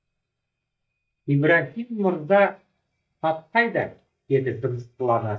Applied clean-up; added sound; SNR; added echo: neural mask model DeepFilterNet 3.